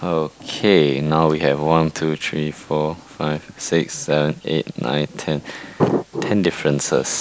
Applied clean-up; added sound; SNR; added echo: none; none; none; none.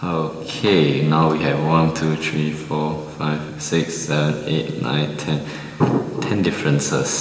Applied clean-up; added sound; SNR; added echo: none; Snare drum; 20 dB; reverberation time 2.9 s.